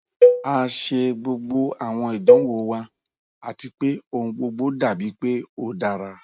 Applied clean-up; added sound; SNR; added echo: neural mask model RNNoise.